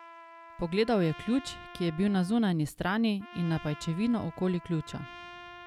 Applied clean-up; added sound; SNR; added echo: none; Trumpet; 18 dB; none.